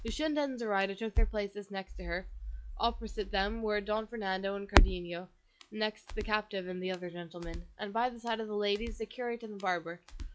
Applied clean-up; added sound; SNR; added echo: classical method log-MMSE.